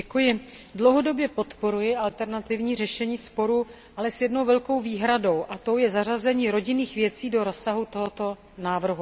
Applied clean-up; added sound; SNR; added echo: none; none; none; none.